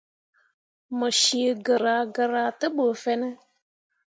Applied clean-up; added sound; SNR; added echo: none; none; none; none.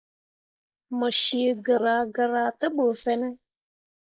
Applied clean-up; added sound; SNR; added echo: neural mask model Resemble Enhance denoiser.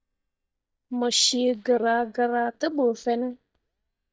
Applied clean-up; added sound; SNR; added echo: neural mask model DeepFilterNet 3.